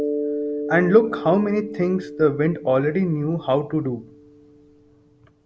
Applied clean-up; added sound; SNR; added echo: none; Mallet percussion; 9 dB; none.